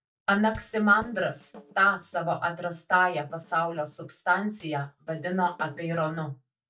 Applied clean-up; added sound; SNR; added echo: neural mask model DeepFilterNet 3.